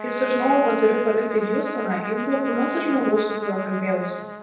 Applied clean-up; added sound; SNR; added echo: none; Trumpet; 8 dB; reverberation time 0.9 s.